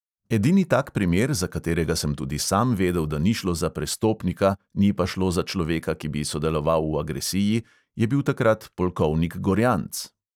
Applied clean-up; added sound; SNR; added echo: none; none; none; none.